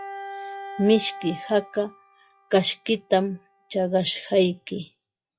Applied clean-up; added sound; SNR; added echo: classical method log-MMSE.